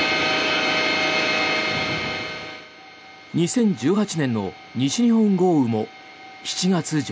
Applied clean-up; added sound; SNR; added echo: none; none; none; none.